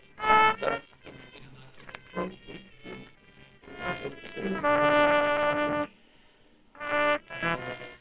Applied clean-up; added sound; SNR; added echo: neural separator model SepFormer WHAMR!.